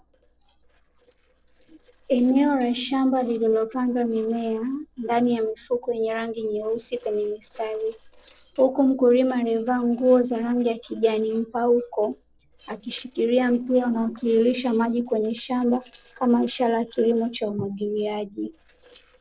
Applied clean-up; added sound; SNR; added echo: neural separator model SepFormer DNS4.